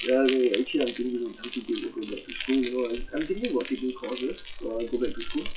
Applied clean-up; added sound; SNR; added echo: classical method WPE with log-MMSE.